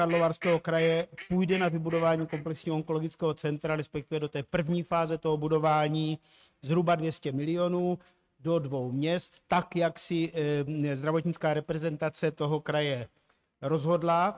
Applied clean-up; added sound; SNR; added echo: neural mask model RNNoise.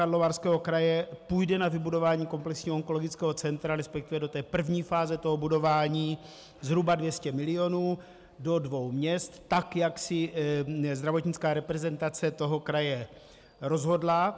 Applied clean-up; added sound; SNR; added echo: none; none; none; none.